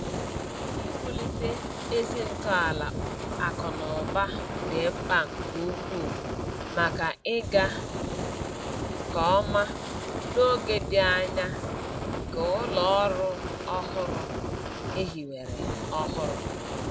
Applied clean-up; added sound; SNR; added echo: none; Fire; 3 dB; none.